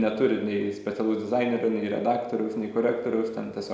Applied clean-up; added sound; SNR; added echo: none; none; none; none.